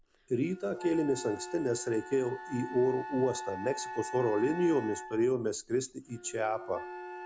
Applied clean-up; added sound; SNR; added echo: none; Bowed string instrument + Wind instrument, woodwind instrument; 11 dB; none.